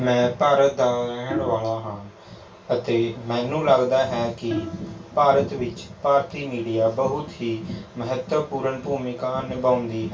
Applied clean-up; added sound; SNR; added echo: none; Bowed string instrument; 14 dB; reverberation time 0.2 s.